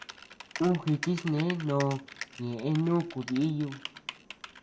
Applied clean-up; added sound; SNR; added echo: none; Typing; 13 dB; reverberation time 0.3 s.